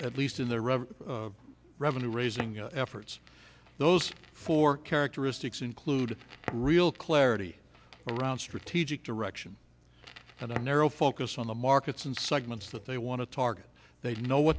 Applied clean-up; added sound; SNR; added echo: none; Crackle; 19 dB; none.